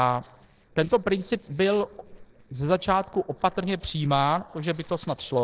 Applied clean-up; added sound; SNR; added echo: neural separator model SepFormer DNS4.